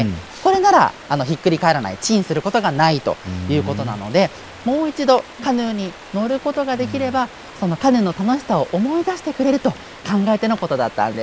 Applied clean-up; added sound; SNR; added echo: none; Stream; 20 dB; none.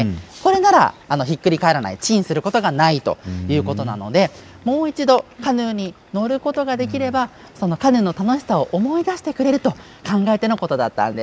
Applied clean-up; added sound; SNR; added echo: none; none; none; none.